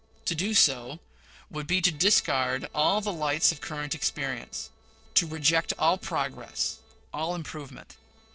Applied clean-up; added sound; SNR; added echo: neural separator model SepFormer DNS4.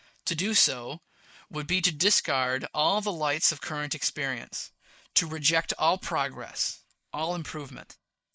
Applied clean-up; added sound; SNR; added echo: neural mask model Resemble Enhance denoiser.